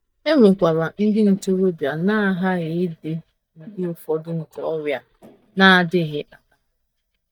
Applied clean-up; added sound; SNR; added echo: neural mask model DeepFilterNet 3.